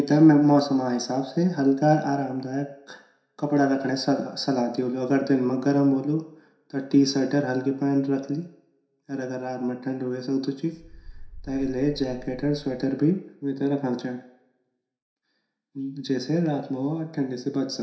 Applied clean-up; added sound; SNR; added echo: none; Wind; 17 dB; reverberation time 0.6 s.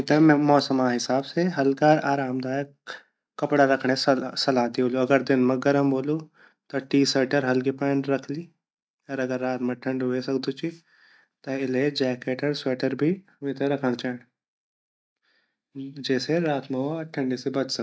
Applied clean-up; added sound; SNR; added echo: none; none; none; none.